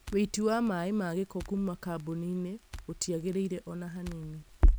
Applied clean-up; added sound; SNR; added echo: none; Crackle; 0 dB; none.